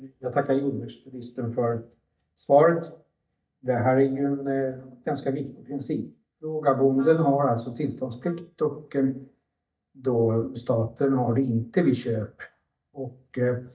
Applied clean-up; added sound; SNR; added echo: neural mask model DeepFilterNet 3.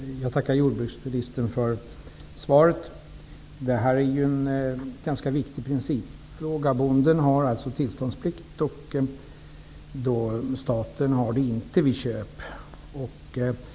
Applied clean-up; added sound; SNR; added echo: none; none; none; none.